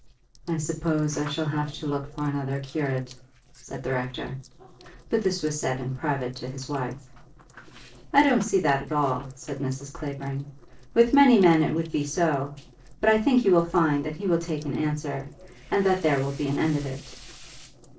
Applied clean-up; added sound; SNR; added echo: neural separator model SepFormer DNS4.